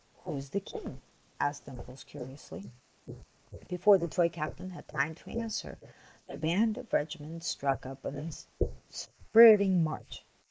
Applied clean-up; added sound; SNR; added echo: neural mask model Resemble Enhance denoiser.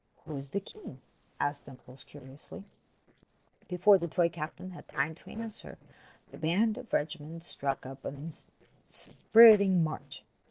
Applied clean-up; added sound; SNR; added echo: neural separator model SepFormer DNS4.